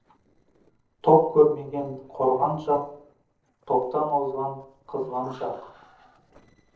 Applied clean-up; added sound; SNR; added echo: neural separator model SepFormer DNS4.